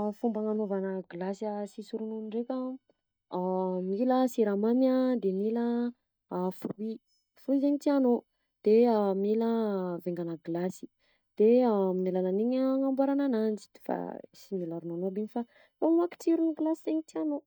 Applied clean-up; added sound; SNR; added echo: neural mask model DeepFilterNet 3.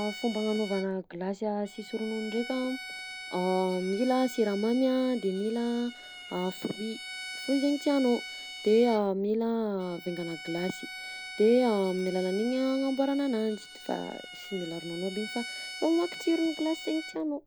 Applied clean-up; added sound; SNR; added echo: none; Bowed string instrument; 13 dB; none.